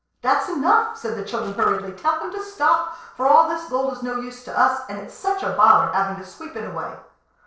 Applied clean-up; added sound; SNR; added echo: neural separator model SepFormer DNS4.